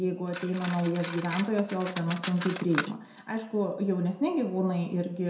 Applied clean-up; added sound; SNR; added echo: none; Cutlery, silverware; 8 dB; reverberation time 0.6 s.